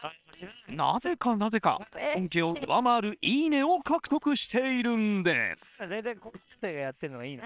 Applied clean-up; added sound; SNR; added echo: neural separator model SepFormer WHAM!.